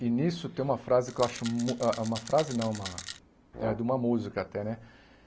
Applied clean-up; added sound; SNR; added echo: none; Brass instrument + Rattle; 12 dB; none.